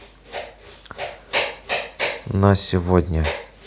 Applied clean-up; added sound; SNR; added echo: none; none; none; none.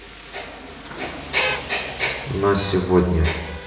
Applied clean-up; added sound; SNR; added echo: none; Rain; 10 dB; reverberation time 1.0 s.